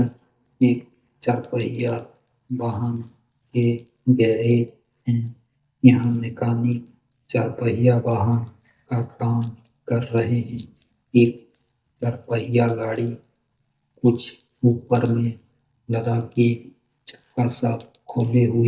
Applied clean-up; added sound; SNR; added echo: neural mask model DeepFilterNet 3.